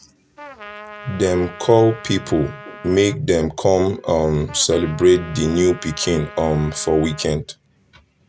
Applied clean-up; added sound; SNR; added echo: none; Trumpet; 18 dB; none.